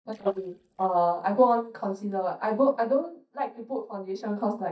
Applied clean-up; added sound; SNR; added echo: neural mask model DeepFilterNet 3.